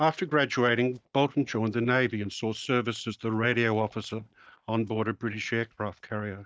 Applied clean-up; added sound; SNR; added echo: neural mask model DeepFilterNet 3.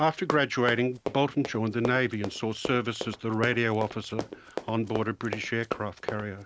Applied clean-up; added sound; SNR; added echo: none; Run; 10 dB; none.